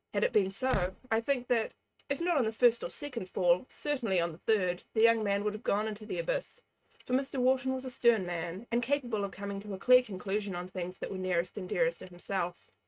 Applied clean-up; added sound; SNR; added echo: neural mask model RNNoise.